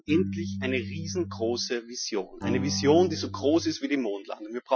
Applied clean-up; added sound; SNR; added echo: classical method Wiener filter.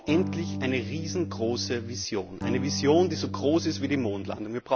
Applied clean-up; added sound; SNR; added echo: none; Electric guitar / Strum; 6 dB; none.